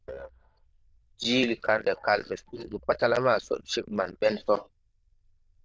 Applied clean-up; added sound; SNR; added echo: neural diffusion model UNIVERSE++.